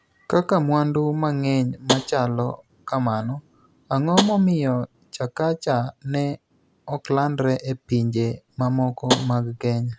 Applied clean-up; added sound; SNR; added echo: none; Tap; 6 dB; none.